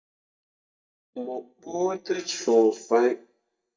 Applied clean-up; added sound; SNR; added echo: neural mask model DeepFilterNet 3.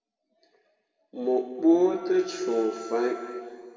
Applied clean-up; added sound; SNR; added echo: none; Wind instrument, woodwind instrument; 18 dB; reverberation time 2.1 s.